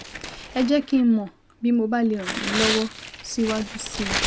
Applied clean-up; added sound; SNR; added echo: none; Tearing; 6 dB; none.